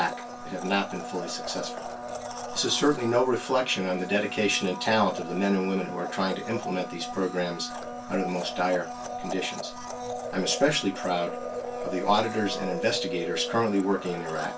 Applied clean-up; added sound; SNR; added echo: none; Domestic sounds, home sounds; 8 dB; reverberation time 0.2 s.